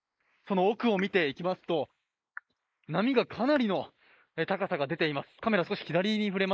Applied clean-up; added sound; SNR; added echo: neural mask model Resemble Enhance denoiser.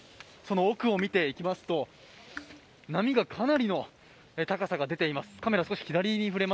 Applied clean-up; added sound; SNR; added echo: none; Raindrop / Drip; 20 dB; none.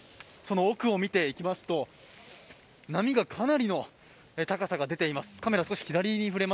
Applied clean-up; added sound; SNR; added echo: none; none; none; none.